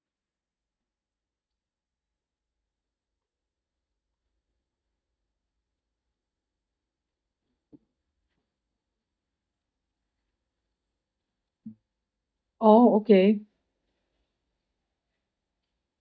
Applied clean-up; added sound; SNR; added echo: neural mask model DeepFilterNet 3.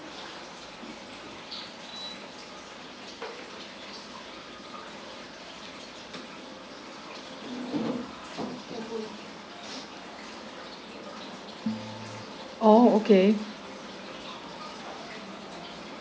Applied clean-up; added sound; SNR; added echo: none; Organ; 7 dB; none.